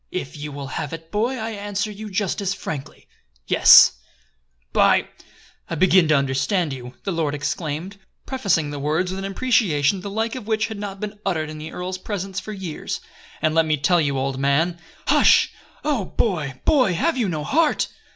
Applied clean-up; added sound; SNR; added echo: none; none; none; none.